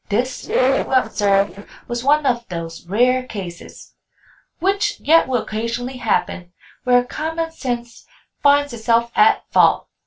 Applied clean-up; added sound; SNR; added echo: neural separator model SepFormer DNS4.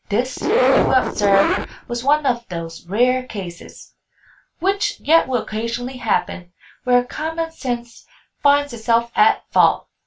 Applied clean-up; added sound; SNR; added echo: none; Zipper (clothing); -1 dB; reverberation time 0.2 s.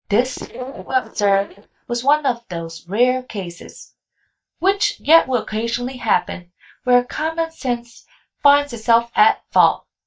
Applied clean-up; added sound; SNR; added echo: neural mask model DeepFilterNet 3.